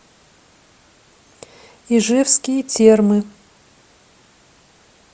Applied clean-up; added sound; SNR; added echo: none; none; none; none.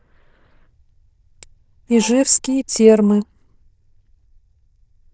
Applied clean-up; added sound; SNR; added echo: neural diffusion model UNIVERSE++.